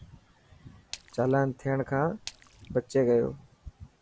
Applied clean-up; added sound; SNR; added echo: none; Splash, splatter; 20 dB; none.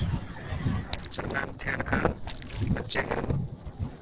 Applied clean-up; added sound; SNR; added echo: neural separator model SepFormer DNS4.